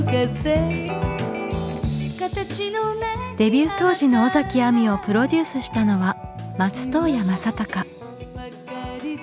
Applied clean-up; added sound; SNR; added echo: none; none; none; none.